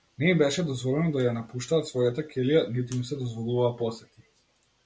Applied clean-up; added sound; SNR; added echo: none; none; none; none.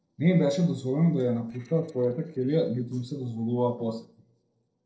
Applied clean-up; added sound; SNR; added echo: neural separator model SepFormer DNS4.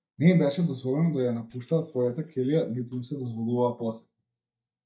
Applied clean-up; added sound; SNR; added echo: neural mask model DeepFilterNet 3.